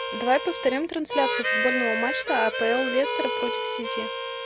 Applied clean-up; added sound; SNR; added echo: none; Harmonica; 1 dB; none.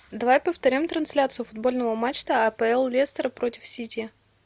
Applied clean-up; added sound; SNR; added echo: none; none; none; none.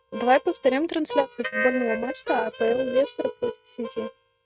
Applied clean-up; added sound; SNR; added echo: neural mask model RNNoise.